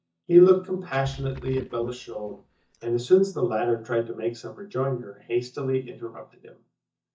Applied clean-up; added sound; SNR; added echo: neural mask model DeepFilterNet 3.